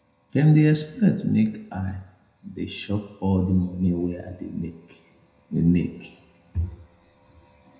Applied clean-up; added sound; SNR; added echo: none; none; none; reverberation time 0.7 s.